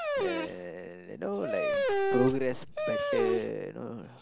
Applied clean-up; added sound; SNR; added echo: none; Dog; -1 dB; none.